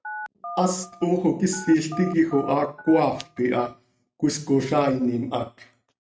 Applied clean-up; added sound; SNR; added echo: neural mask model RNNoise.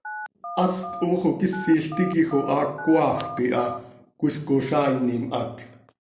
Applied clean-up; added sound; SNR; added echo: none; Telephone; 11 dB; none.